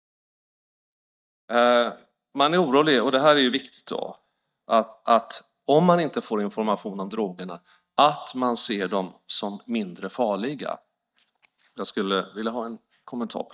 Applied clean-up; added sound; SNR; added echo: neural mask model DeepFilterNet 3.